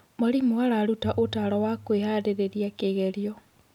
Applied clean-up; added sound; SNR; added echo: none; Bowed string instrument; 16 dB; none.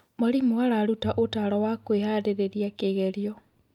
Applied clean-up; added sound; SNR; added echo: neural mask model DeepFilterNet 3.